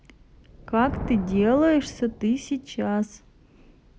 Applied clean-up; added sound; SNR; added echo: none; Thunder; 14 dB; none.